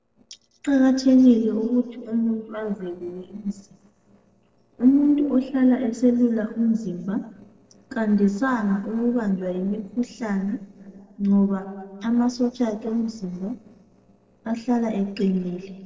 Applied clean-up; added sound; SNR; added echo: neural separator model SepFormer DNS4.